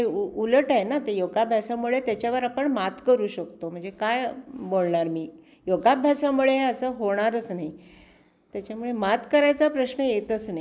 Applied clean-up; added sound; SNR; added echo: none; none; none; none.